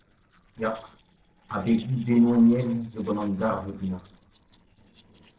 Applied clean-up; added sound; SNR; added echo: neural separator model SepFormer DNS4.